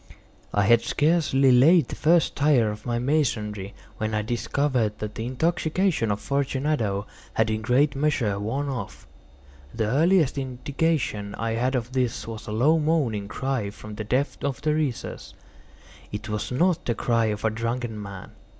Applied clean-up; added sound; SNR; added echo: none; none; none; none.